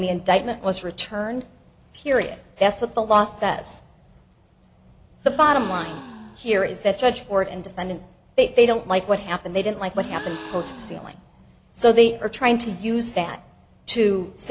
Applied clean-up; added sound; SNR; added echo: none; Gasp; 17 dB; none.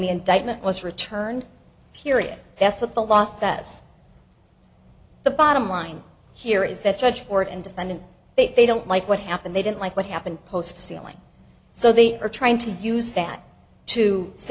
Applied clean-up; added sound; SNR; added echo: none; none; none; none.